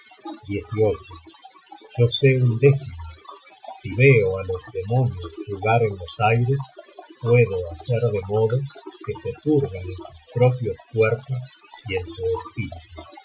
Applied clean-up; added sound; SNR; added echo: classical method Wiener filter.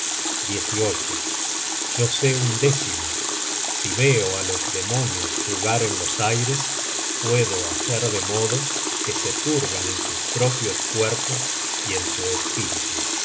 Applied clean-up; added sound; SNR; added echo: none; Water tap, faucet; -1 dB; none.